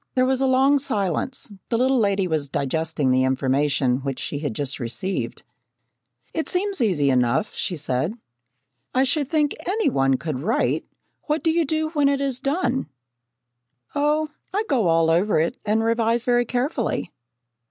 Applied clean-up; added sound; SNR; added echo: none; none; none; none.